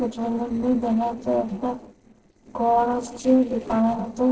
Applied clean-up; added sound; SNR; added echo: neural separator model SepFormer DNS4.